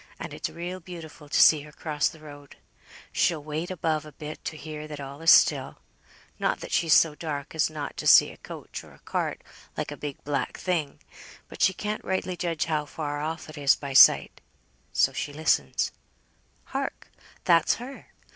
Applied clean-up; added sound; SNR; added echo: none; none; none; none.